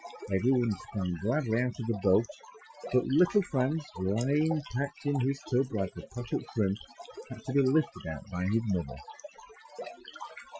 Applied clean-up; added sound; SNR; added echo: classical method Wiener filter.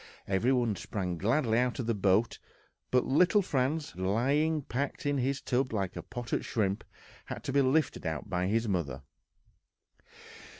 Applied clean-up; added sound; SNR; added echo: none; none; none; none.